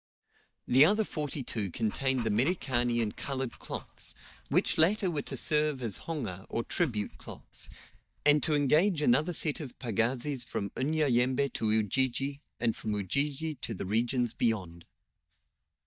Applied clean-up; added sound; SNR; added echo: neural mask model DeepFilterNet 3.